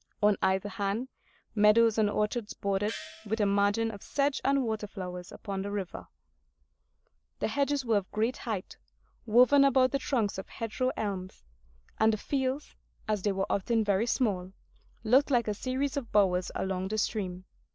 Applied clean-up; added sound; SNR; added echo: neural separator model SepFormer DNS4.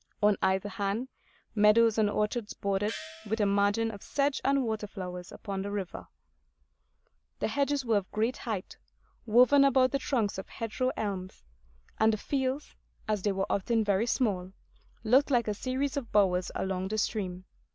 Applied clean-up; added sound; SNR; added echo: none; Gong; 16 dB; none.